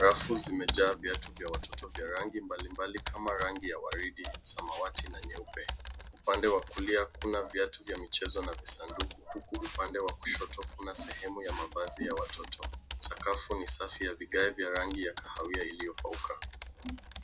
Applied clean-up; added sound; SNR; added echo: none; Computer keyboard; 16 dB; none.